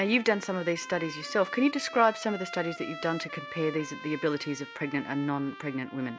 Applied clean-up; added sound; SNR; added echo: none; Trumpet; 13 dB; none.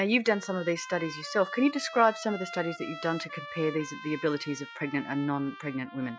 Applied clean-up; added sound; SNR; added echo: classical method Wiener filter.